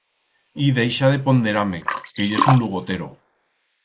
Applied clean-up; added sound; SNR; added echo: neural mask model Resemble Enhance denoiser.